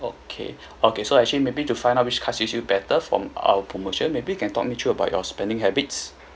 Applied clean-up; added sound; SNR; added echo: none; none; none; none.